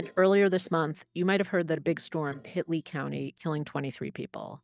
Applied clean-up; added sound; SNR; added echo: neural mask model DeepFilterNet 3.